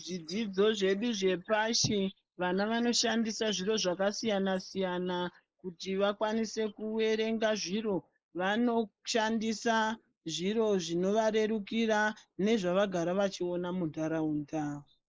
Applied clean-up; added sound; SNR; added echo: neural mask model Resemble Enhance denoiser.